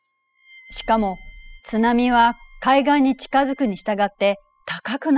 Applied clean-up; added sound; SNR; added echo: classical method spectral subtraction.